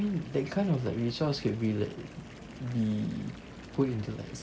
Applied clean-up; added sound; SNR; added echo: none; Fill (with liquid) / Bathtub (filling or washing) / Water tap, faucet + Boat, Water vehicle; 19 dB; none.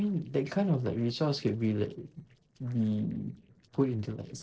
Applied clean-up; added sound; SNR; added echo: neural separator model SepFormer DNS4.